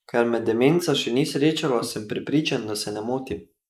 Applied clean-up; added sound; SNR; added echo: neural mask model Resemble Enhance denoiser.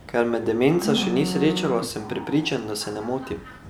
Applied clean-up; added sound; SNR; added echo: none; Livestock, farm animals, working animals; 8 dB; none.